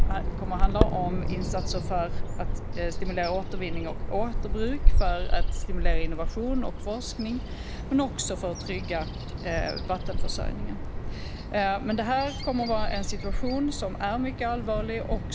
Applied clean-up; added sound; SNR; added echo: none; Bird vocalization, bird call, bird song; -5 dB; none.